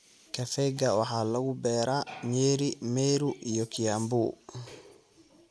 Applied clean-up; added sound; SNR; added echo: none; none; none; none.